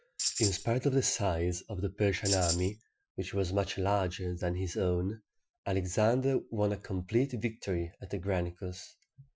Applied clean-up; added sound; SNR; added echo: classical method Wiener filter.